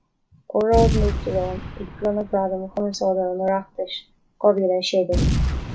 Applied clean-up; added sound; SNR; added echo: none; Boom; 4 dB; none.